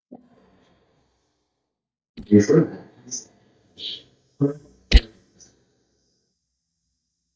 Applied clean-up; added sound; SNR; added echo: neural mask model DeepFilterNet 3.